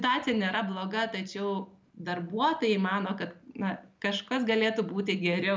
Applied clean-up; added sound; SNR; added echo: none; none; none; none.